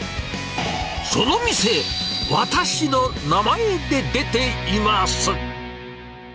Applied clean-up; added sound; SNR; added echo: none; none; none; none.